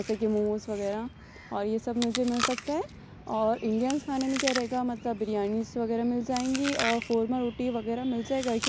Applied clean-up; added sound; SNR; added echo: none; Chewing, mastication; 10 dB; none.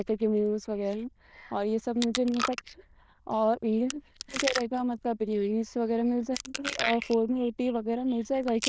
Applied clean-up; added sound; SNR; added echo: neural diffusion model UNIVERSE++.